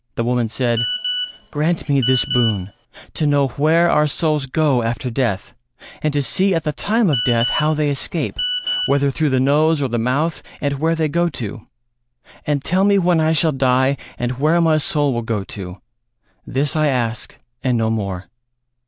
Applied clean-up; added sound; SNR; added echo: none; Telephone; 3 dB; none.